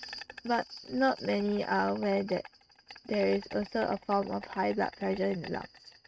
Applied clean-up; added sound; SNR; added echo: neural mask model RNNoise.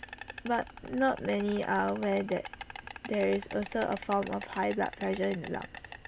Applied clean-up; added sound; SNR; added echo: none; Insect; 9 dB; none.